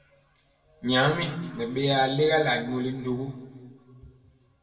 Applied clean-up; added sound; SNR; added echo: none; none; none; reverberation time 1.8 s.